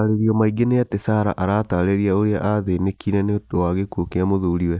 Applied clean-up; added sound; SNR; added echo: none; none; none; none.